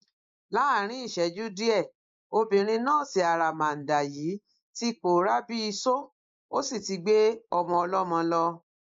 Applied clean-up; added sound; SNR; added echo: neural mask model Resemble Enhance denoiser.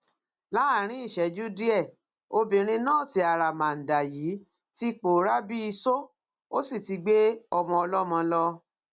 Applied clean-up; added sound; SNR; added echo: none; none; none; none.